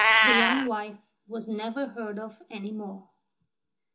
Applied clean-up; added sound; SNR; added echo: none; Meow; -5 dB; reverberation time 0.2 s.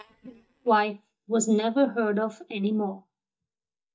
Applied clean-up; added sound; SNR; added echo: neural mask model DeepFilterNet 3.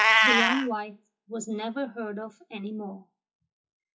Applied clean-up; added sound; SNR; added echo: classical method WPE with log-MMSE.